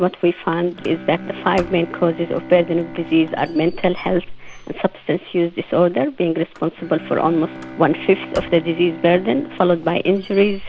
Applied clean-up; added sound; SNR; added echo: none; Squeak + Bowed string instrument; 15 dB; none.